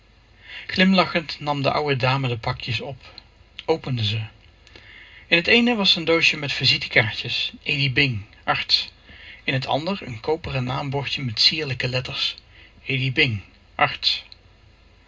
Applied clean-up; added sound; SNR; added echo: none; none; none; reverberation time 0.2 s.